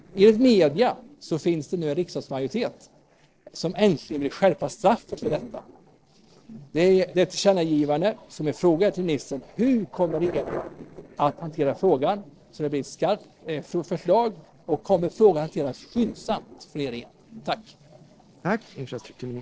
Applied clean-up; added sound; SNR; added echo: neural separator model SepFormer DNS4.